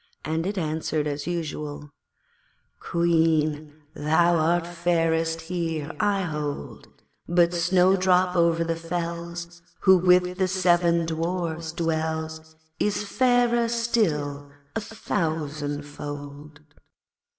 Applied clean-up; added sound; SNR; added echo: none; none; none; none.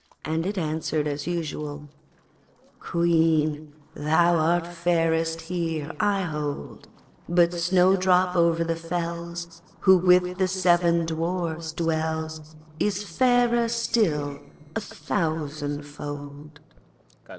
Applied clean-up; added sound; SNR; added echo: neural separator model SepFormer DNS4.